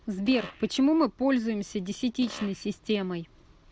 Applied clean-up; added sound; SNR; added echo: none; Fart; 19 dB; none.